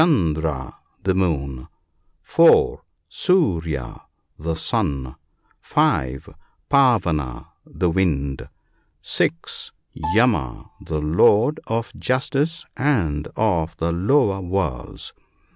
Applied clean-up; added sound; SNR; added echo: none; Bowed string instrument; 12 dB; none.